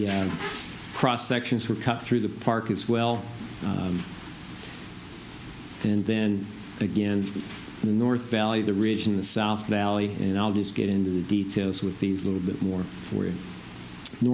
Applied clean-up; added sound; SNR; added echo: none; none; none; none.